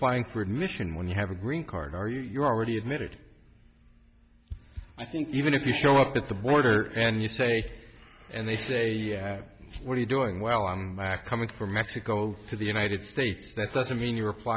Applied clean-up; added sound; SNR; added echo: none; none; none; none.